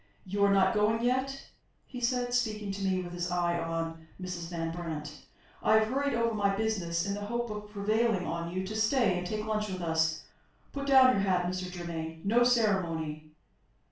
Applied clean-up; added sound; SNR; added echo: none; none; none; reverberation time 0.4 s.